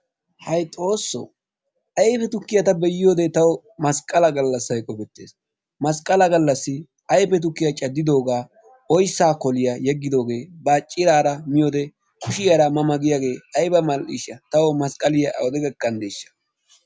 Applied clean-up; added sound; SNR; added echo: none; none; none; none.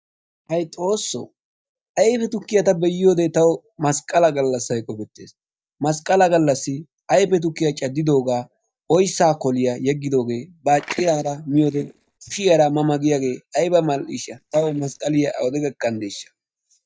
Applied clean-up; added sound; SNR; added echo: neural mask model DeepFilterNet 3.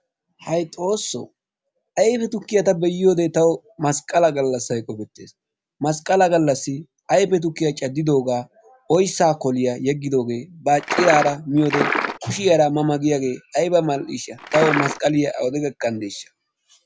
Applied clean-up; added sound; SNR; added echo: none; Liquid; 2 dB; none.